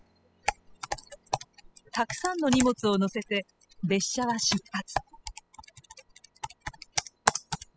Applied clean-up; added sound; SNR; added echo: classical method spectral subtraction.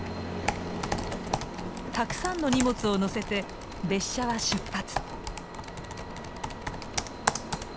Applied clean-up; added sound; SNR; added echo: none; Computer keyboard; 4 dB; none.